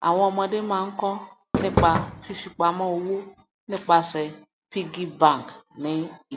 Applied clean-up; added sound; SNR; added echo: none; Fireworks; 2 dB; none.